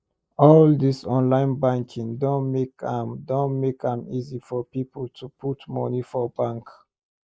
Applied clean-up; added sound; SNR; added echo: neural mask model Resemble Enhance denoiser.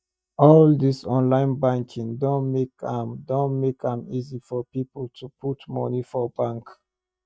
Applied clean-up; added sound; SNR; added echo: neural mask model DeepFilterNet 3.